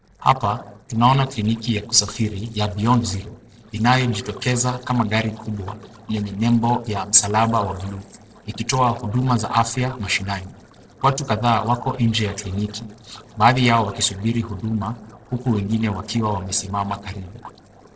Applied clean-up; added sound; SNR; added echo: neural separator model SepFormer DNS4.